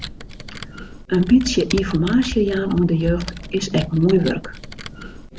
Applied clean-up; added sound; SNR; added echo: none; Computer keyboard; 12 dB; none.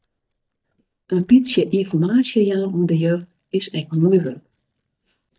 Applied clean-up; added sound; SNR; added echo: neural mask model DeepFilterNet 3.